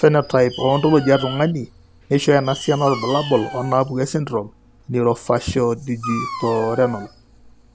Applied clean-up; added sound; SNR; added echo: none; Bird + Dog; 15 dB; none.